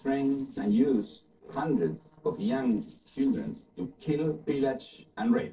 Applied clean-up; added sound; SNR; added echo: neural separator model SepFormer DNS4.